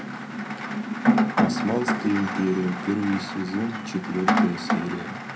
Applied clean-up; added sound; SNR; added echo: none; Rain; -2 dB; reverberation time 0.5 s.